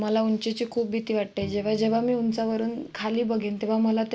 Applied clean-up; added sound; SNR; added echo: none; Bowed string instrument; 19 dB; none.